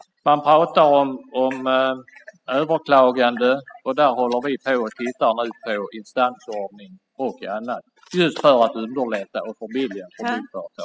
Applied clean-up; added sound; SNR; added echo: classical method spectral subtraction.